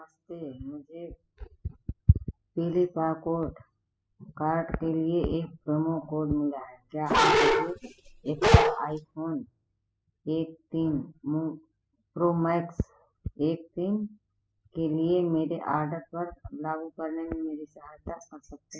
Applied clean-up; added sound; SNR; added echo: classical method spectral subtraction.